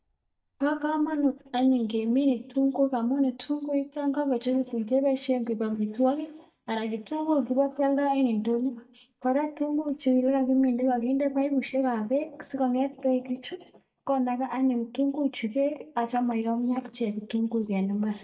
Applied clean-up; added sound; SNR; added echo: neural mask model DeepFilterNet 3.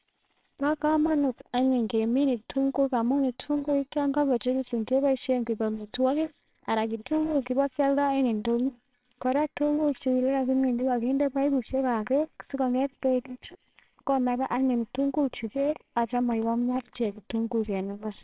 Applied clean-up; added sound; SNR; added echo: neural separator model SepFormer WHAMR!.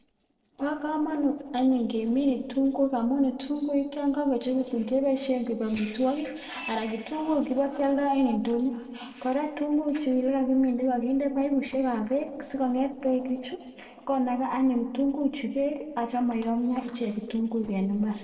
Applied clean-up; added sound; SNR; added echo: neural separator model SepFormer DNS4.